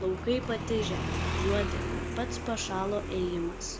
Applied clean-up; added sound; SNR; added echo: none; Motorcycle; 1 dB; none.